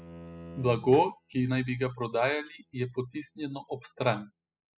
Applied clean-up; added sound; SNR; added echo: classical method spectral subtraction.